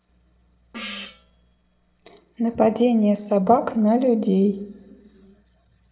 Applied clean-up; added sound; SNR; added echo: neural separator model SepFormer DNS4.